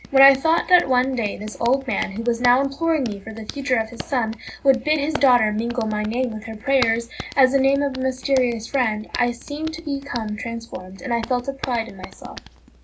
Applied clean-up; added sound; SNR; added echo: none; Hands; 16 dB; reverberation time 0.2 s.